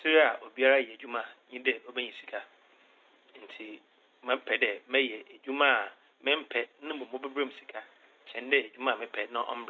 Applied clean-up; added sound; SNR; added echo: none; none; none; none.